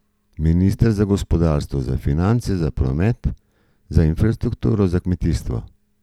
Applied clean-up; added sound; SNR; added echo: none; none; none; none.